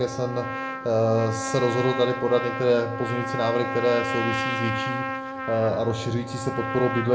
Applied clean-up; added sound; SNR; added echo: none; Trumpet; 5 dB; reverberation time 0.4 s.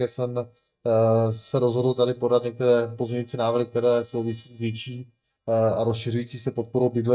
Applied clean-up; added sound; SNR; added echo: neural mask model DeepFilterNet 3.